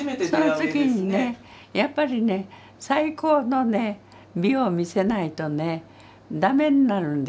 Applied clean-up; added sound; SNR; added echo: none; none; none; none.